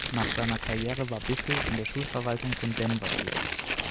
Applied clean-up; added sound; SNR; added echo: none; Tearing; 0 dB; none.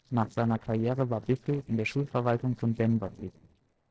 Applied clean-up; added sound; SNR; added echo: neural separator model SepFormer DNS4.